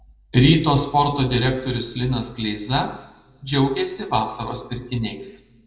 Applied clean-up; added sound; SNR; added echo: none; none; none; reverberation time 0.9 s.